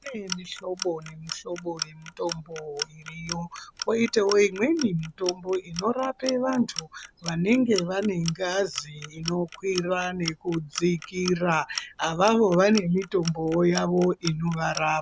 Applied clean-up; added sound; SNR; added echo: none; Clock; 13 dB; none.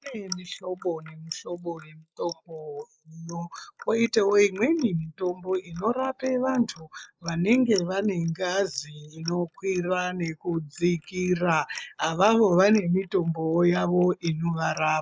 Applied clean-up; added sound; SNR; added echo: neural mask model Resemble Enhance denoiser.